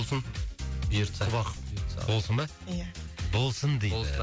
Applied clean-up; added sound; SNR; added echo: none; none; none; none.